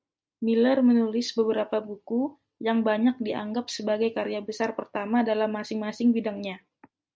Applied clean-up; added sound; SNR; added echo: none; none; none; none.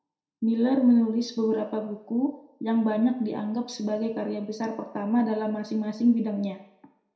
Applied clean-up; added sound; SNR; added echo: none; none; none; reverberation time 0.6 s.